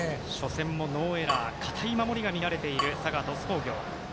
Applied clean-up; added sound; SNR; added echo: none; Drip / Water tap, faucet; 9 dB; none.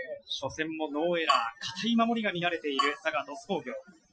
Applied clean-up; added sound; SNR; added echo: classical method Wiener filter.